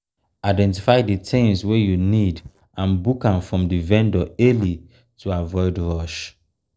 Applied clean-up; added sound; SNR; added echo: neural separator model SepFormer DNS4.